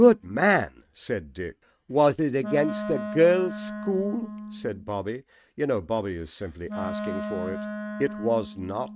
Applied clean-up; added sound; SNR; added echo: neural mask model RNNoise.